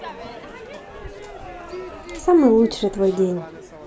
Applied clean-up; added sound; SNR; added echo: none; Crowd / Fireworks; 14 dB; none.